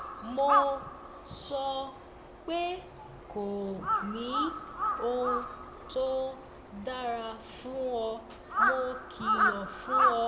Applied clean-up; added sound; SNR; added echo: none; Crow; -1 dB; reverberation time 1.2 s.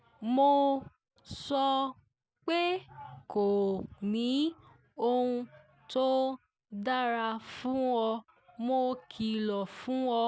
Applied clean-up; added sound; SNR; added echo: none; none; none; none.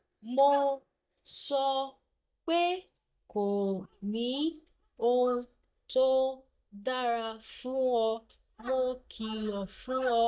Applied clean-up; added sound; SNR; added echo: neural mask model DeepFilterNet 3.